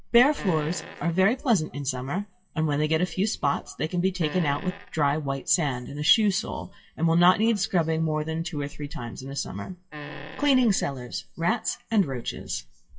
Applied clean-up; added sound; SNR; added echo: classical method WPE with log-MMSE.